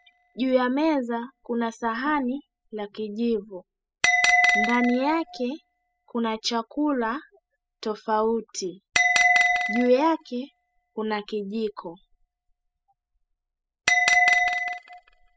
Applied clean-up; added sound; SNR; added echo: classical method spectral subtraction.